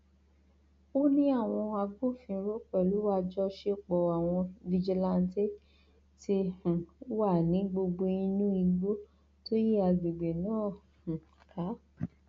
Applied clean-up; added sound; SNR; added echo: none; none; none; none.